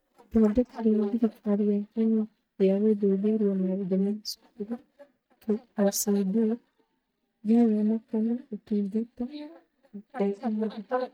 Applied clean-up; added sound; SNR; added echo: neural mask model DeepFilterNet 3.